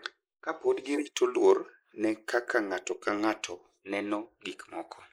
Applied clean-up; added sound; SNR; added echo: neural mask model Resemble Enhance denoiser.